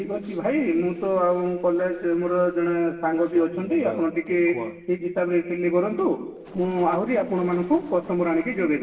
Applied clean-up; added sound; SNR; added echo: neural separator model SepFormer DNS4.